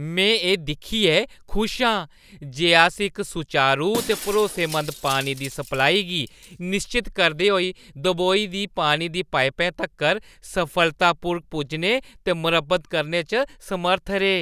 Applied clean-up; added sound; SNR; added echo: none; Shatter; 15 dB; none.